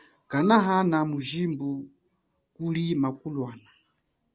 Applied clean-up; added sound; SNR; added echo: none; none; none; none.